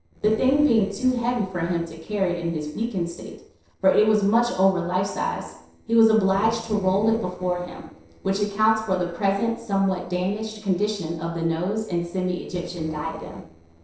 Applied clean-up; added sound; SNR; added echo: neural separator model SepFormer DNS4.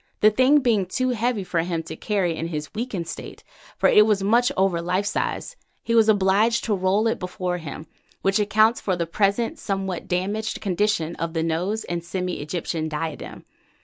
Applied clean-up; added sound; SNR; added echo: none; none; none; none.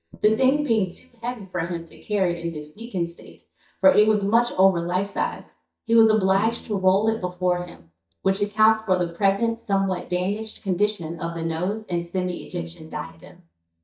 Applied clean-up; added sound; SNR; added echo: neural mask model DeepFilterNet 3.